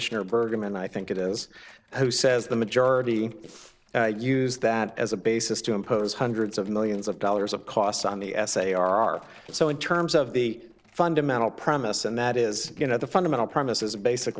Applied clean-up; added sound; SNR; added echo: neural separator model SepFormer DNS4.